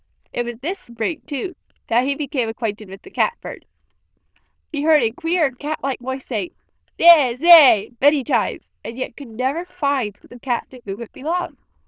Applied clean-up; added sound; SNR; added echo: neural diffusion model UNIVERSE++.